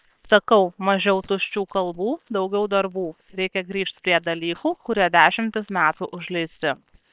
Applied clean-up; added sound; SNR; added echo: neural separator model SepFormer WHAM!.